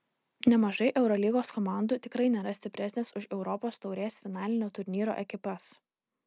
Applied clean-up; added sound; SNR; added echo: none; none; none; none.